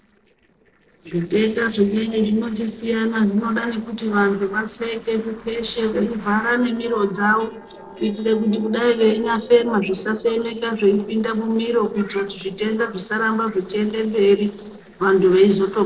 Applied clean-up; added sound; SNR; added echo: neural separator model SepFormer DNS4.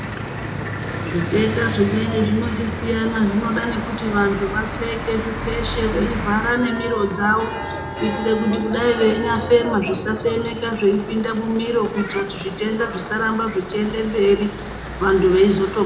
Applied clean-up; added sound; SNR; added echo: none; Church bell / Traffic noise, roadway noise; 7 dB; reverberation time 0.6 s.